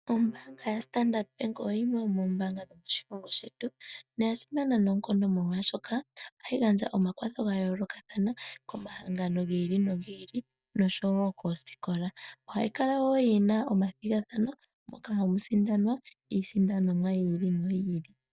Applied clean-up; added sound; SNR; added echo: neural mask model DeepFilterNet 3.